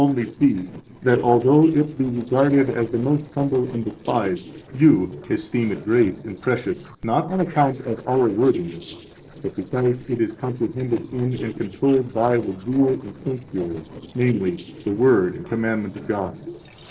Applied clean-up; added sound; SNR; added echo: neural separator model SepFormer DNS4.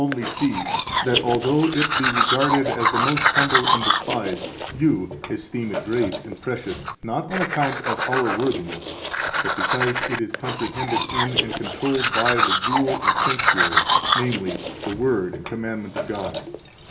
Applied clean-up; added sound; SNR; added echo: none; Domestic sounds, home sounds; -3 dB; reverberation time 0.4 s.